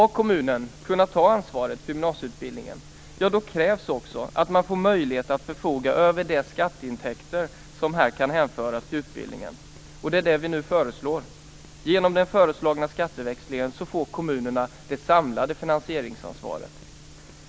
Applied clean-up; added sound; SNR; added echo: none; none; none; none.